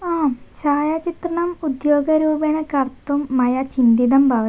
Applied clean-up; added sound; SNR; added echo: none; none; none; none.